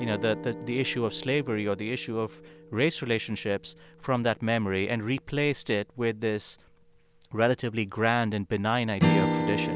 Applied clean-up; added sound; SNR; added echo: none; Strum; 6 dB; none.